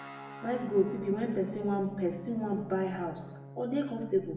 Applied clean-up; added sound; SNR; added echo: none; Guitar; 14 dB; reverberation time 0.8 s.